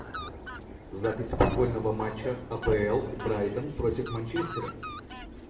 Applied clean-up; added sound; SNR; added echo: none; Fowl; 10 dB; reverberation time 0.8 s.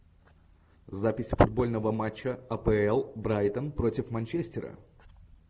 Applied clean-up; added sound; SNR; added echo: none; none; none; none.